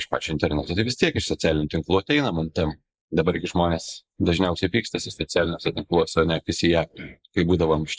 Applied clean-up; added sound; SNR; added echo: neural mask model Resemble Enhance denoiser.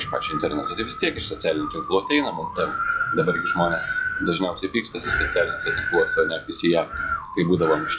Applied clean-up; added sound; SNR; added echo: classical method log-MMSE.